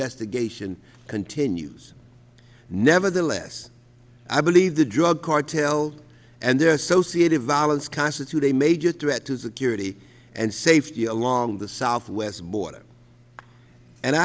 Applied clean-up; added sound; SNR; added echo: none; none; none; none.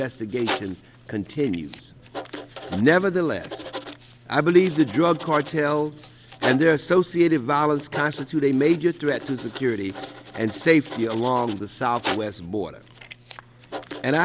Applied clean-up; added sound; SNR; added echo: none; Writing; 13 dB; none.